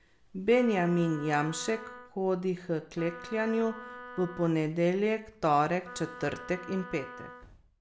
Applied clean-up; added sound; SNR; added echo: none; Wind instrument, woodwind instrument; 16 dB; none.